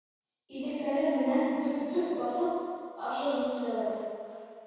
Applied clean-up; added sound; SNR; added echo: none; none; none; reverberation time 2.0 s.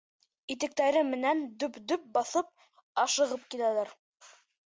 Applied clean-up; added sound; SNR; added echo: none; none; none; none.